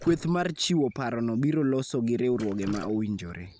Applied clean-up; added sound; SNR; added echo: none; Drip; 20 dB; none.